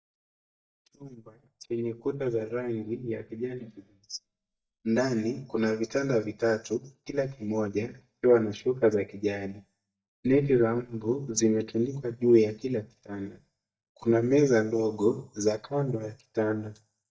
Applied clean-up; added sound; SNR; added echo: neural mask model DeepFilterNet 3.